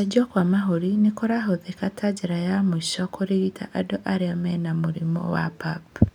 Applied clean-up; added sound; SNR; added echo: none; none; none; none.